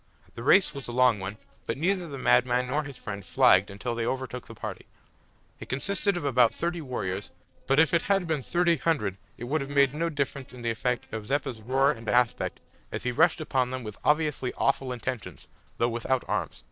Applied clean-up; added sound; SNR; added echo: neural separator model SepFormer DNS4.